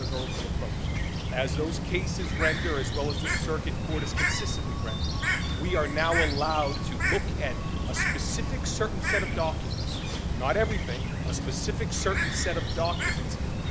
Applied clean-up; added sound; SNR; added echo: none; Bird; -4 dB; none.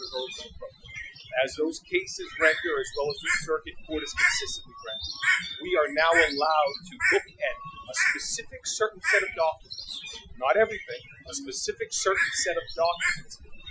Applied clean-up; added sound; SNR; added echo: classical method Wiener filter.